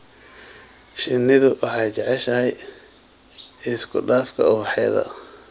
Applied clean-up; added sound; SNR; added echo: none; none; none; none.